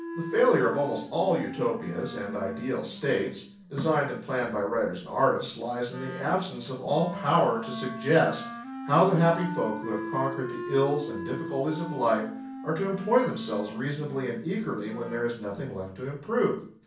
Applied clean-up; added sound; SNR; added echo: none; Wind instrument, woodwind instrument; 12 dB; reverberation time 0.6 s.